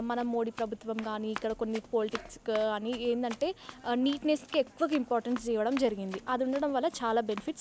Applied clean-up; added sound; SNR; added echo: none; Run; 17 dB; none.